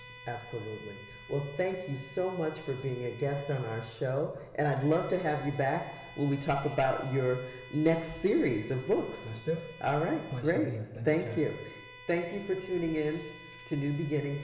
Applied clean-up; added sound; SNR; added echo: none; Bowed string instrument; 19 dB; reverberation time 1.1 s.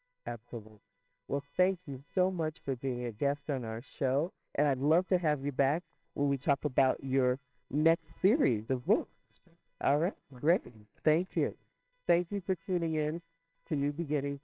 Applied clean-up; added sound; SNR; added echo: neural separator model SepFormer WHAMR!.